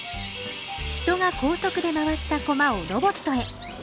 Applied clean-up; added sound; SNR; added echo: none; Bird vocalization, bird call, bird song; 14 dB; none.